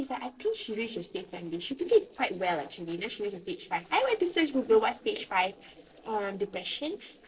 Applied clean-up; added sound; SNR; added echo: neural separator model SepFormer DNS4.